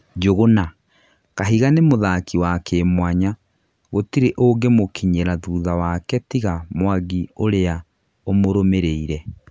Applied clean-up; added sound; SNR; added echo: none; none; none; none.